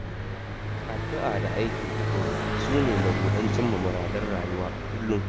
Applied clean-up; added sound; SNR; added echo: none; Car passing by; -2 dB; none.